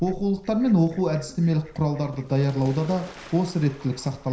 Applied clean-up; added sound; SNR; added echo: none; Fowl; 20 dB; reverberation time 0.5 s.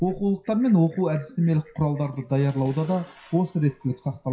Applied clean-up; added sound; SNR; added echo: classical method WPE with log-MMSE.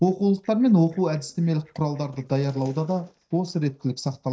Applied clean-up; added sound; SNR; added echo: neural mask model DeepFilterNet 3.